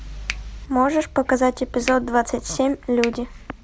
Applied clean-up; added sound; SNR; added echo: none; Finger snapping; 11 dB; none.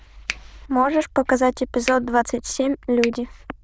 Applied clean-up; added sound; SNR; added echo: neural diffusion model UNIVERSE++.